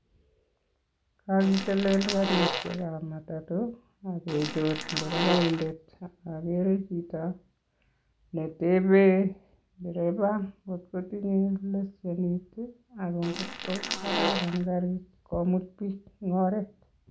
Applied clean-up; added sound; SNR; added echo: none; Fart; 3 dB; none.